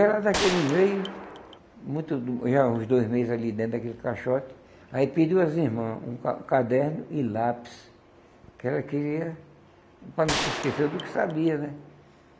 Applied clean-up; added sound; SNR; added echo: none; Gunshot, gunfire; 5 dB; none.